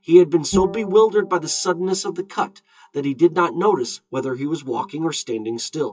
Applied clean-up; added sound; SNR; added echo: classical method WPE with log-MMSE.